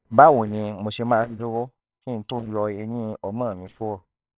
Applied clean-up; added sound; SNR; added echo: neural separator model SepFormer WHAMR!.